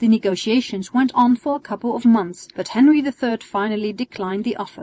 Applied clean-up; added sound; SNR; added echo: none; none; none; none.